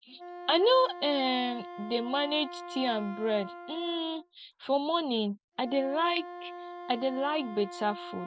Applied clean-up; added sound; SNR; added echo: none; Wind instrument, woodwind instrument; 13 dB; none.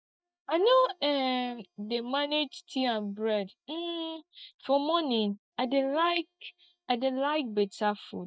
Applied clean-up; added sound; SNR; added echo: neural mask model DeepFilterNet 3.